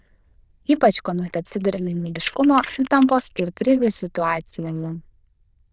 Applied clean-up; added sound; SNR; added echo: neural diffusion model UNIVERSE++.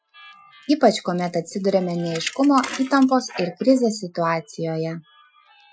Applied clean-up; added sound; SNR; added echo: classical method Wiener filter.